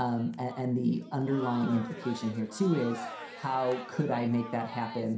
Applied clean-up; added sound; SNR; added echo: none; Crowd; 14 dB; reverberation time 0.5 s.